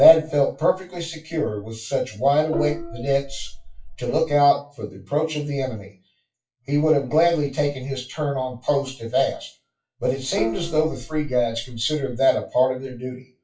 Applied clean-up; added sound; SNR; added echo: classical method WPE with log-MMSE.